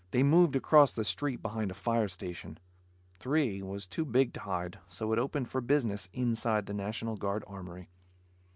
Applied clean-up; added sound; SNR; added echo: none; none; none; none.